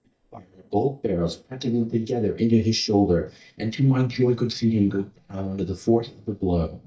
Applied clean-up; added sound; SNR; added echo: neural mask model DeepFilterNet 3.